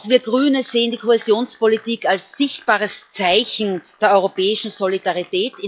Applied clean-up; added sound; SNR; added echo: classical method log-MMSE.